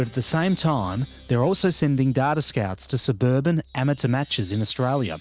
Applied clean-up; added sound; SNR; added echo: none; Wind chime; 17 dB; none.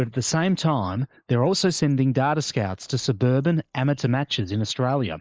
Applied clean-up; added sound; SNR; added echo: neural mask model Resemble Enhance denoiser.